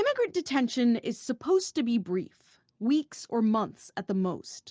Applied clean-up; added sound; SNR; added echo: none; none; none; none.